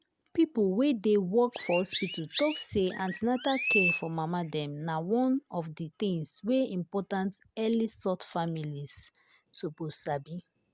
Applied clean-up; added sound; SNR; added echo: none; Chirp, tweet; 3 dB; none.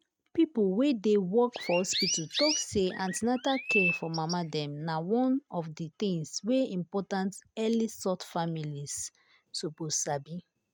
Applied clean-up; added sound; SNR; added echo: neural mask model RNNoise.